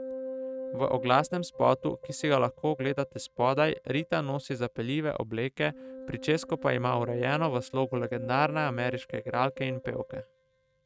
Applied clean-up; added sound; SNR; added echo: neural mask model RNNoise.